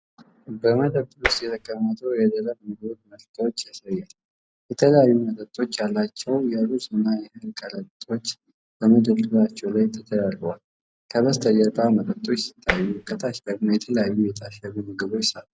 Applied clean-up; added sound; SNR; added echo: none; Tap; 4 dB; none.